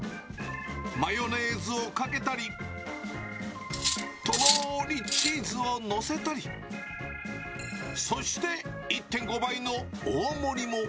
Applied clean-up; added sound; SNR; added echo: none; Cutlery, silverware; -2 dB; none.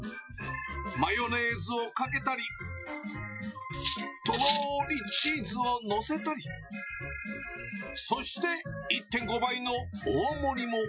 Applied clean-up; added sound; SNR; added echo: classical method Wiener filter.